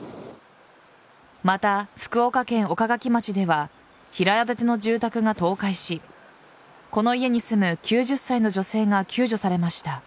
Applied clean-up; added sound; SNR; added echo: none; none; none; none.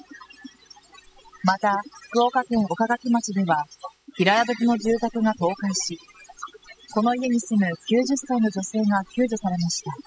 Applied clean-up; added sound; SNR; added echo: classical method spectral subtraction.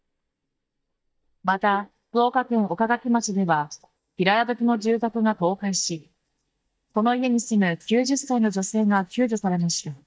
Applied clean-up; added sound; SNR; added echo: neural mask model DeepFilterNet 3.